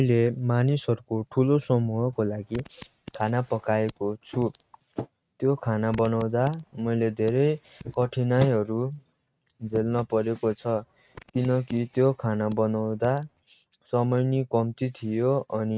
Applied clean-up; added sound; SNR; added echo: neural mask model RNNoise.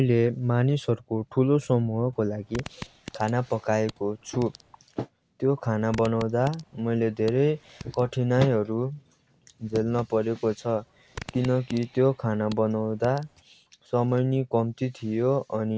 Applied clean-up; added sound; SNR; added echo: none; Fart; 19 dB; none.